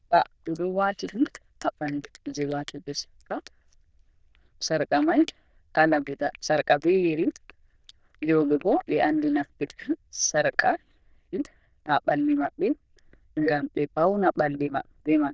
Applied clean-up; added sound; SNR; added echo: neural diffusion model UNIVERSE++.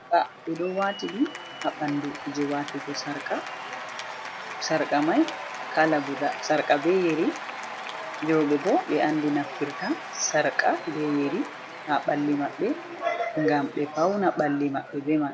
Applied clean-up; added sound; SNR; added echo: none; Applause / Cheering; 11 dB; none.